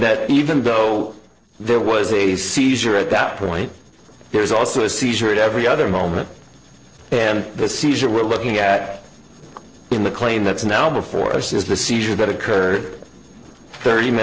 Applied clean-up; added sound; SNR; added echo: neural separator model SepFormer DNS4.